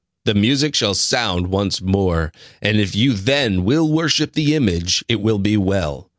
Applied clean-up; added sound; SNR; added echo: none; none; none; none.